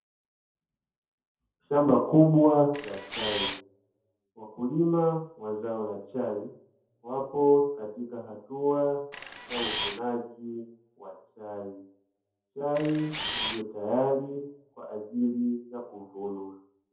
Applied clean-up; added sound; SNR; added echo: none; Camera; 3 dB; reverberation time 0.5 s.